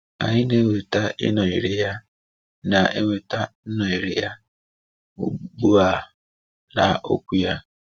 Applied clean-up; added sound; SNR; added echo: none; none; none; none.